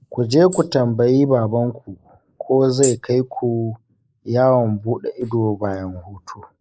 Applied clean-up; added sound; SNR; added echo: neural mask model Resemble Enhance denoiser.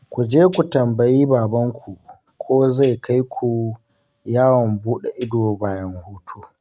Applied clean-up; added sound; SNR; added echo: neural mask model RNNoise.